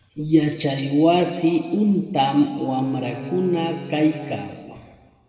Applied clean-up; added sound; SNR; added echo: none; Bowed string instrument; 15 dB; reverberation time 1.6 s.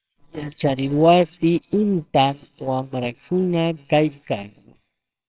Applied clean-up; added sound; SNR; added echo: neural separator model SepFormer WHAMR!.